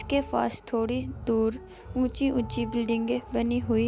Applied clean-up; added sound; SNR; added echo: none; none; none; none.